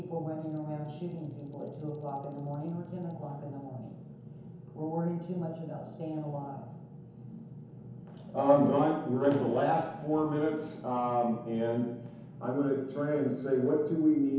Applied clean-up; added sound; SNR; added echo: none; Bell; 16 dB; reverberation time 1.0 s.